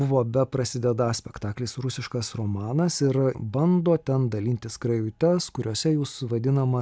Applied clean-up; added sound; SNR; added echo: none; none; none; none.